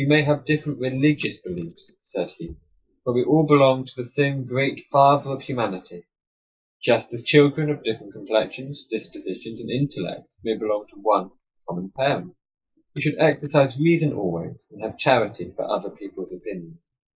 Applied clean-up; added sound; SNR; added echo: neural mask model Resemble Enhance denoiser.